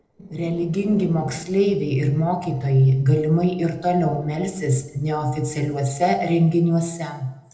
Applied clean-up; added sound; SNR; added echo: neural separator model SepFormer DNS4.